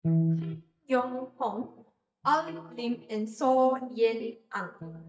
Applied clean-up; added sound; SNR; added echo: neural mask model DeepFilterNet 3.